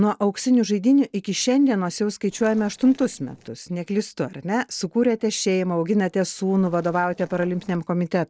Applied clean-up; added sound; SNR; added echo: neural separator model SepFormer DNS4.